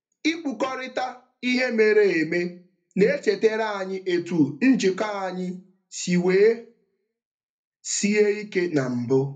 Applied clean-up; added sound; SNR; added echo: none; none; none; reverberation time 0.3 s.